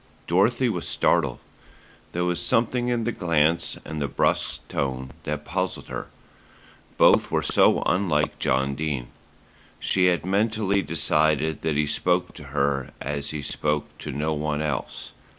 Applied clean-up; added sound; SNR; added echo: none; none; none; none.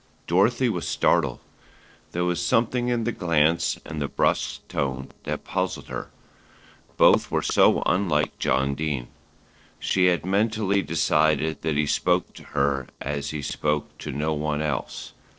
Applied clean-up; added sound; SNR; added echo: neural separator model SepFormer DNS4.